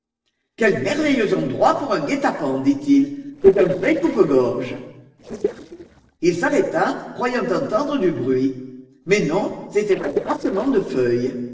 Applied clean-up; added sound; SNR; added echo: neural separator model SepFormer DNS4.